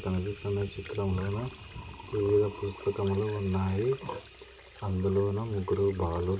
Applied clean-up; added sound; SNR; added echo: none; Sink (filling or washing) / Water tap, faucet; 18 dB; reverberation time 0.4 s.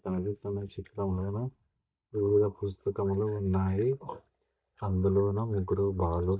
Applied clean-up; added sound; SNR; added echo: neural mask model DeepFilterNet 3.